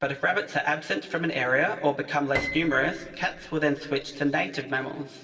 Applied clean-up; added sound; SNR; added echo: none; Piano; 10 dB; reverberation time 1.9 s.